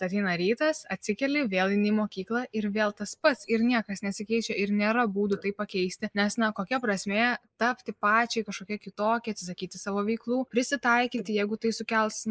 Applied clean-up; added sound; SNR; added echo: neural mask model Resemble Enhance denoiser.